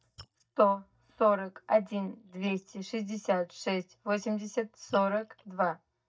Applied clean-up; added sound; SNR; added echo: neural mask model DeepFilterNet 3.